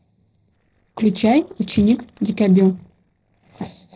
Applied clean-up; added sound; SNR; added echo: neural separator model SepFormer DNS4.